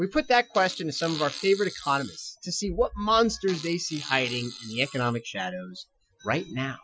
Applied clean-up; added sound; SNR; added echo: classical method Wiener filter.